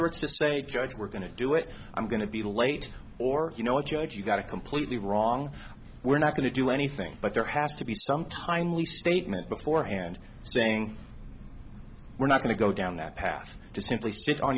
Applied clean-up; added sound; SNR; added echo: none; none; none; none.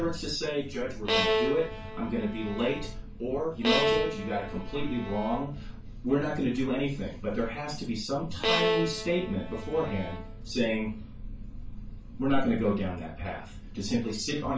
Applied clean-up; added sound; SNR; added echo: none; Bowed string instrument; 2 dB; reverberation time 0.2 s.